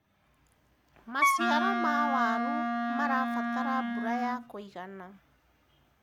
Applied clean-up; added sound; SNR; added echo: none; Wind instrument, woodwind instrument; -5 dB; none.